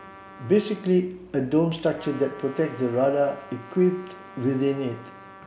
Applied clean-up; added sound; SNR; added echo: none; Trumpet; 20 dB; none.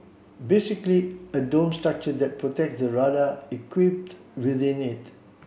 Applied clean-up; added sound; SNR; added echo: none; none; none; none.